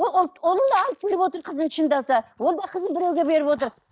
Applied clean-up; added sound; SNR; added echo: neural mask model DeepFilterNet 3.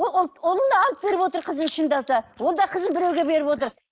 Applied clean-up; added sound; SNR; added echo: neural mask model Resemble Enhance denoiser.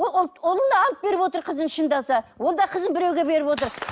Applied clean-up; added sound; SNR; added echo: none; none; none; none.